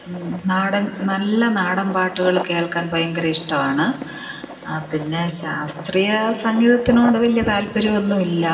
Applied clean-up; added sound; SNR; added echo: none; Writing; 16 dB; reverberation time 2.2 s.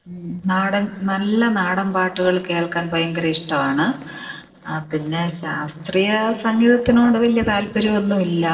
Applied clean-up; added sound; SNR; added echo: neural separator model SepFormer DNS4.